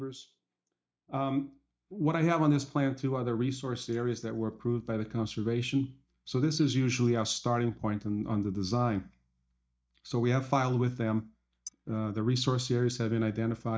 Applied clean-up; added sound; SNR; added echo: neural mask model DeepFilterNet 3.